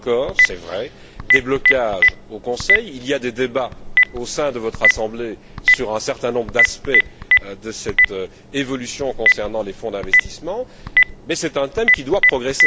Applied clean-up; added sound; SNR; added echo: none; Telephone; -4 dB; none.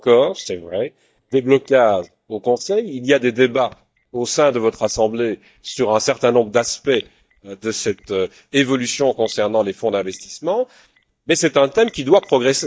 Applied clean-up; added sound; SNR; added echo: neural mask model DeepFilterNet 3.